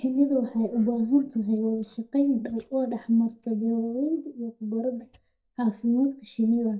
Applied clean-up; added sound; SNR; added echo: neural mask model DeepFilterNet 3.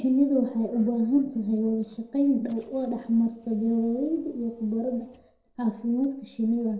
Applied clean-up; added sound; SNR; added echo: neural separator model SepFormer DNS4.